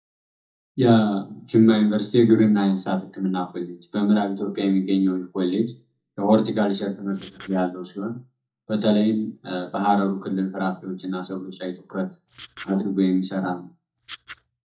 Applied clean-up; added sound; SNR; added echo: neural mask model DeepFilterNet 3.